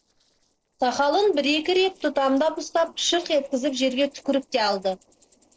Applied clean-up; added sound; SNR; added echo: neural separator model SepFormer DNS4.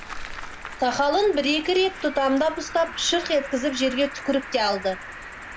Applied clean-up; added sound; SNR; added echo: none; Cricket; 13 dB; none.